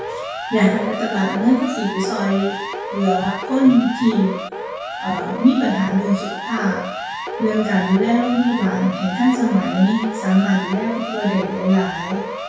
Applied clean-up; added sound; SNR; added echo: none; Siren; 8 dB; reverberation time 0.6 s.